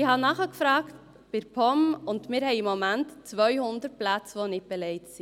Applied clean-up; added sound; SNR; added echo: none; none; none; none.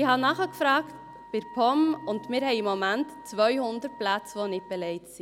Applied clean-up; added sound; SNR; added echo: none; Wind instrument, woodwind instrument; 19 dB; none.